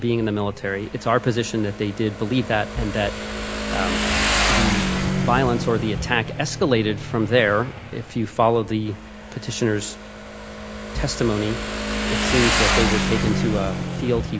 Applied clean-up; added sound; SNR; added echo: none; Motorcycle; 2 dB; none.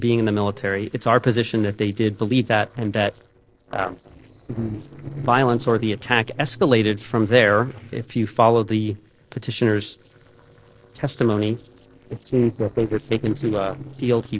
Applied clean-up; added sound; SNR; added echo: neural separator model SepFormer DNS4.